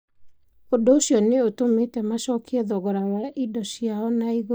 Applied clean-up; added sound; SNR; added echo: neural mask model DeepFilterNet 3.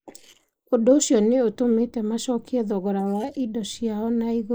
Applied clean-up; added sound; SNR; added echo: neural mask model Resemble Enhance denoiser.